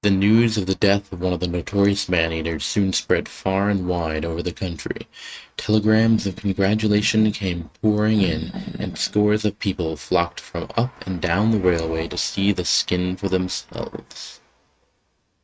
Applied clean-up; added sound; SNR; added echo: neural mask model RNNoise.